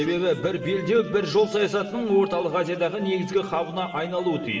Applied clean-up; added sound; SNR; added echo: none; Wind instrument, woodwind instrument; 17 dB; reverberation time 1.9 s.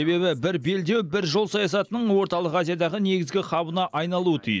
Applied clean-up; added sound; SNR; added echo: none; none; none; none.